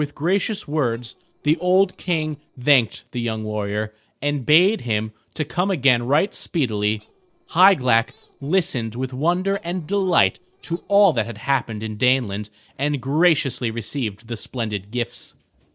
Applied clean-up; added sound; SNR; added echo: neural separator model SepFormer DNS4.